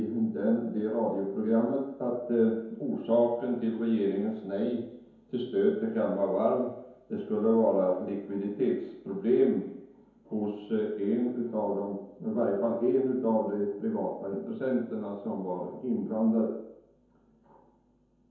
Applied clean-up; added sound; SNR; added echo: none; none; none; reverberation time 0.9 s.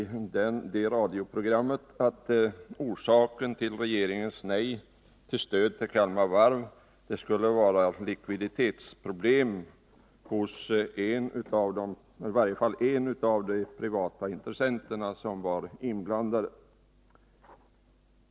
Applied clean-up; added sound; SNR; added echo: none; none; none; none.